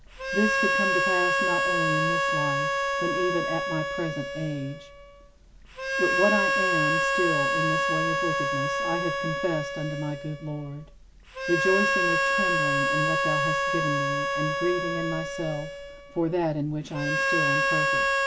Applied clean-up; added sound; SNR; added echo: none; Harmonica; -4 dB; none.